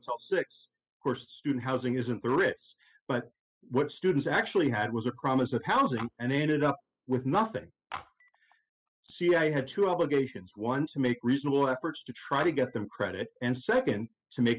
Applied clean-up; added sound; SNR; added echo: classical method spectral subtraction.